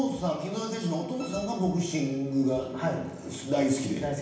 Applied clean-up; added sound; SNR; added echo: none; none; none; reverberation time 0.9 s.